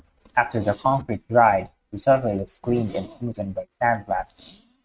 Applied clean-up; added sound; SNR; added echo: neural mask model RNNoise.